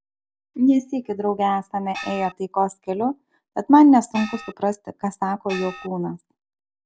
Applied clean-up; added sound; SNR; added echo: none; Gong; 12 dB; none.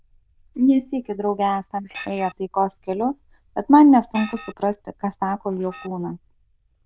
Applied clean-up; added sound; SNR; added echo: neural diffusion model UNIVERSE++.